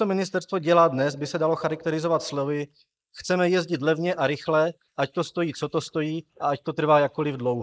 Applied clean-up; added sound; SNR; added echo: neural mask model Resemble Enhance denoiser.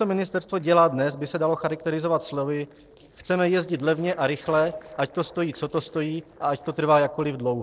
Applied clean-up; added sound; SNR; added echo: neural separator model SepFormer DNS4.